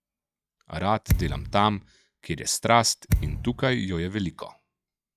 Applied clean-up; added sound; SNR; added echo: classical method log-MMSE.